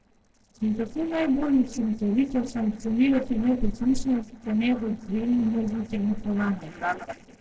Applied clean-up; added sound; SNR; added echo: neural separator model SepFormer DNS4.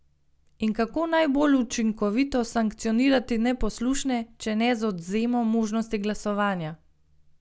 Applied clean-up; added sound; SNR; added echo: none; none; none; none.